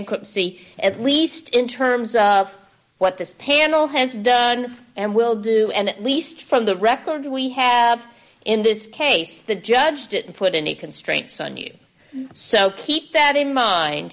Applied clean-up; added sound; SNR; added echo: none; none; none; none.